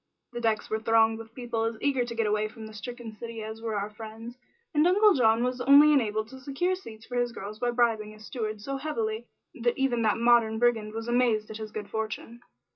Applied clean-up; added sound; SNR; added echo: none; none; none; reverberation time 0.2 s.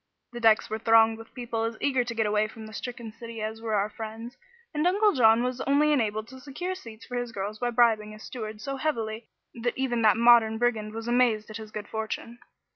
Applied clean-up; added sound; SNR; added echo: none; none; none; none.